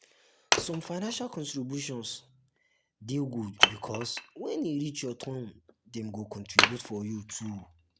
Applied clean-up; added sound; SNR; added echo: none; Wood; -2 dB; none.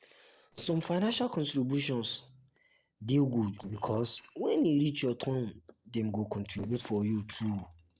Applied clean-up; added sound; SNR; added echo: neural separator model SepFormer DNS4.